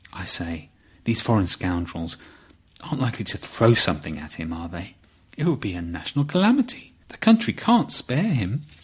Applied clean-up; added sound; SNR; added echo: none; none; none; none.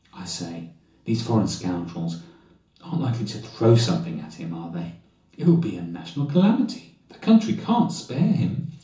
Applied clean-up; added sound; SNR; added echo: none; none; none; reverberation time 0.7 s.